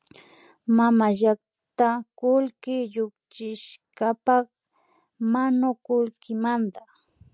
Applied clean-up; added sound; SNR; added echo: none; none; none; none.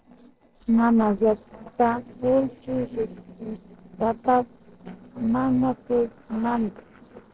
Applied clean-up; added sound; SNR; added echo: neural separator model SepFormer DNS4.